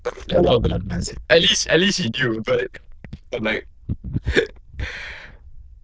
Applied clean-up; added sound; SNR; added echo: neural diffusion model UNIVERSE++.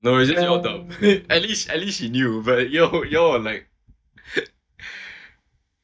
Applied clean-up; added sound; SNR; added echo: neural mask model DeepFilterNet 3.